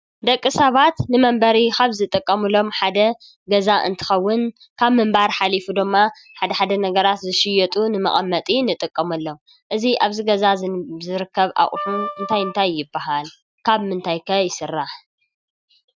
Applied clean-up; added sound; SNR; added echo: neural mask model RNNoise.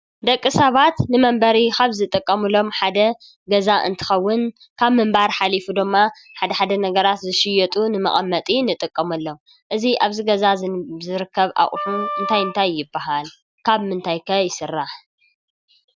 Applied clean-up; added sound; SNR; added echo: none; Wind instrument, woodwind instrument; 8 dB; none.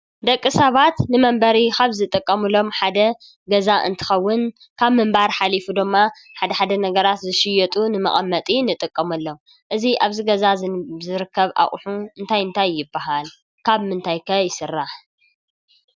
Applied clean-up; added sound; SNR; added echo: none; none; none; none.